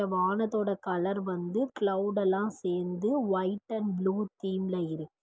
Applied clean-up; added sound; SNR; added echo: none; none; none; none.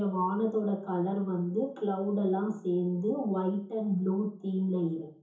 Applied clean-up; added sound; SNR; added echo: none; none; none; reverberation time 0.7 s.